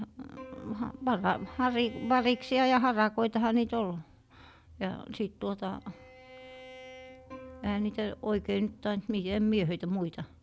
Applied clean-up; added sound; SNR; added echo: none; Plucked string instrument + Bowed string instrument; 20 dB; none.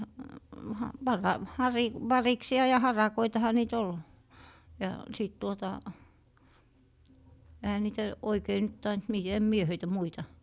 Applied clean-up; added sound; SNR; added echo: none; none; none; none.